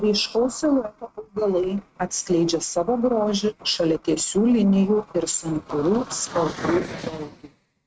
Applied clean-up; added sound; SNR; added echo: neural mask model RNNoise.